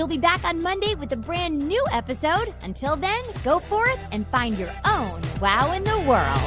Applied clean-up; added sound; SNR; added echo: none; none; none; none.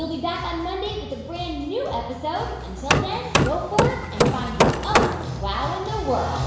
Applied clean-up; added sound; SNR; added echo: none; Hammer; -4 dB; reverberation time 1.0 s.